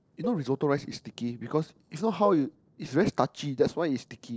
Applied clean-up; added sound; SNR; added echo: neural separator model SepFormer DNS4.